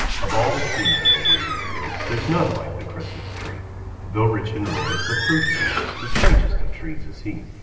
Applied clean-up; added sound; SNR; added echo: none; Squeak / Slam / Alarm / Wood; -5 dB; reverberation time 2.3 s.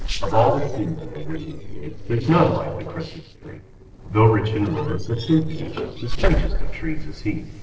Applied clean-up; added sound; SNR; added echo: neural separator model SepFormer DNS4.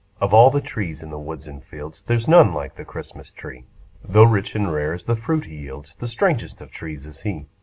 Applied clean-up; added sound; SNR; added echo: none; none; none; none.